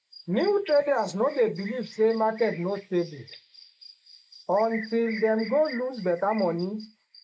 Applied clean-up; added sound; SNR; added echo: neural mask model Resemble Enhance denoiser.